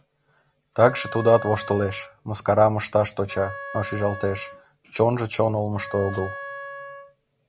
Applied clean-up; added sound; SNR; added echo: none; Wind instrument, woodwind instrument; 14 dB; none.